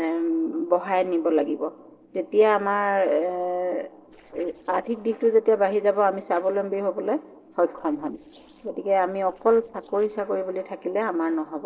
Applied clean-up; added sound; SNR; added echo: neural separator model SepFormer DNS4.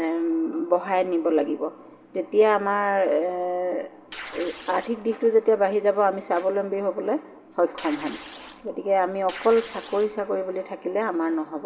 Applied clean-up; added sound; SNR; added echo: none; Tearing; 16 dB; reverberation time 2.4 s.